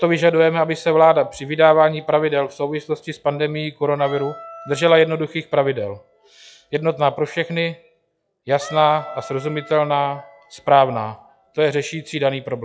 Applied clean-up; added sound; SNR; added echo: classical method log-MMSE.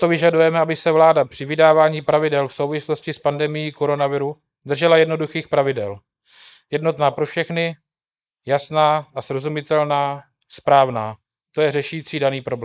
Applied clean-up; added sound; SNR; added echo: neural mask model Resemble Enhance denoiser.